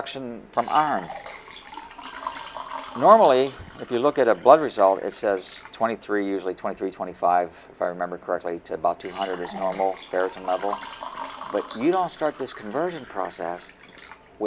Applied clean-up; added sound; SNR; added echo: none; Water / Liquid; 13 dB; none.